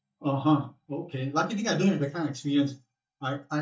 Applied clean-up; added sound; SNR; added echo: neural mask model DeepFilterNet 3.